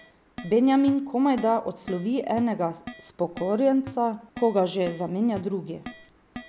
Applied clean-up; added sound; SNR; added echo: none; Keyboard (musical); 18 dB; none.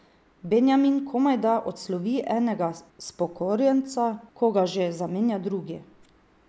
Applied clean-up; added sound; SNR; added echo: none; none; none; none.